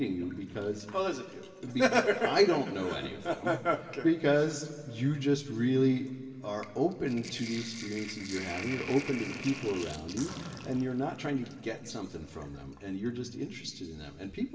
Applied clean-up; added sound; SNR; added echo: none; Sink (filling or washing); 16 dB; reverberation time 2.0 s.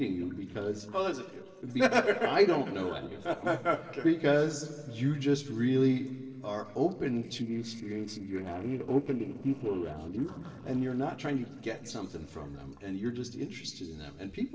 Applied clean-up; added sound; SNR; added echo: neural separator model SepFormer DNS4.